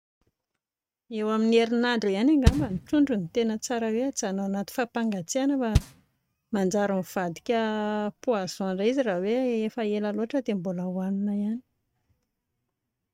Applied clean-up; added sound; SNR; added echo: neural mask model RNNoise.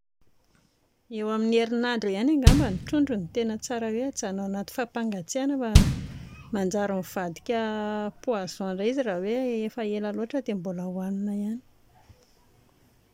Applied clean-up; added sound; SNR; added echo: none; Bass drum; -1 dB; none.